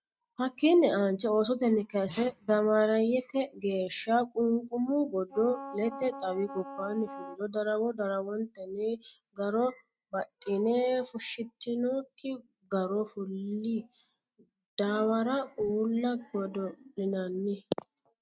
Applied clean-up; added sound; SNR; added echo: neural mask model RNNoise.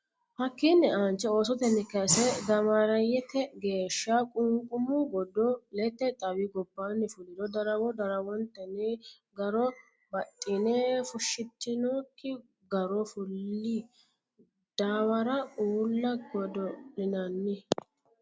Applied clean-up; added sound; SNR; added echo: none; none; none; none.